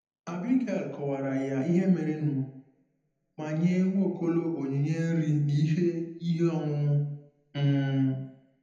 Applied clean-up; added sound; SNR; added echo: none; none; none; reverberation time 0.8 s.